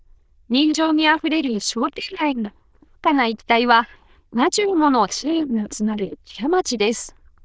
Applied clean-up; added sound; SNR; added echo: neural diffusion model UNIVERSE++.